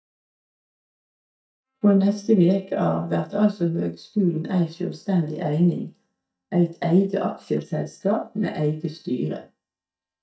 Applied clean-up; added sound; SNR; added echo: neural mask model DeepFilterNet 3.